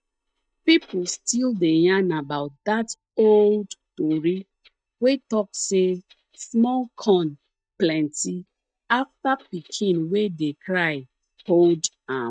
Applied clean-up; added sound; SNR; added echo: neural mask model DeepFilterNet 3.